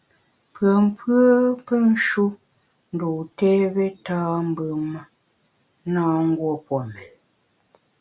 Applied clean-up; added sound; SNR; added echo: none; none; none; none.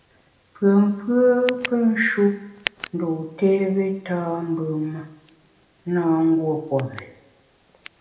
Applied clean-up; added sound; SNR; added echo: none; Tick; 18 dB; reverberation time 0.8 s.